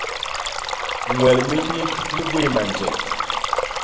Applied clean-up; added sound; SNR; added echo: none; Stream; 1 dB; reverberation time 1.9 s.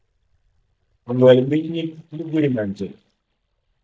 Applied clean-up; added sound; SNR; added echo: neural mask model DeepFilterNet 3.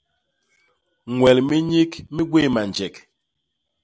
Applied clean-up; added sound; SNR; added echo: none; none; none; none.